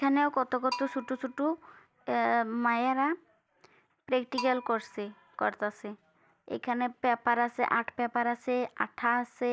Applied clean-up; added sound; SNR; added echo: none; Bell; 16 dB; none.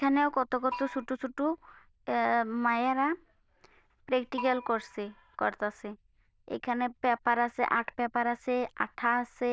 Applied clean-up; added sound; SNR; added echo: neural diffusion model UNIVERSE++.